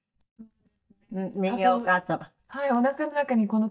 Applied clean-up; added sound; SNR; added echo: neural mask model DeepFilterNet 3.